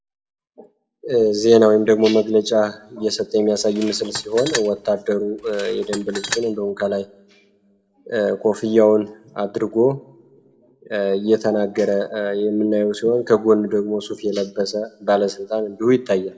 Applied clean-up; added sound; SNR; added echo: none; Tools; 12 dB; reverberation time 0.6 s.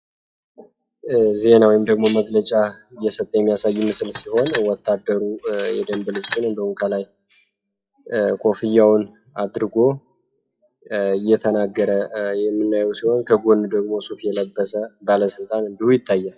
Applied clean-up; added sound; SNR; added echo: classical method WPE with log-MMSE.